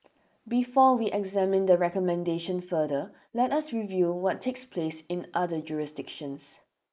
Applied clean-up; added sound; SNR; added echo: neural mask model Resemble Enhance denoiser.